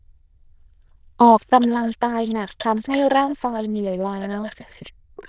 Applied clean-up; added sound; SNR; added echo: neural diffusion model UNIVERSE++.